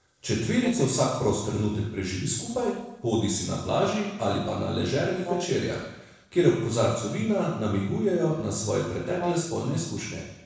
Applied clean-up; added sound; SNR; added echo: neural separator model SepFormer DNS4.